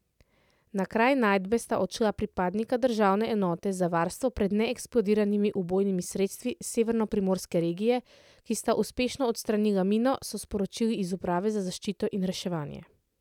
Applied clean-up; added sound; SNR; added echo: none; none; none; none.